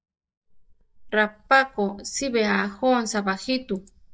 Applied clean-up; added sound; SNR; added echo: neural mask model DeepFilterNet 3.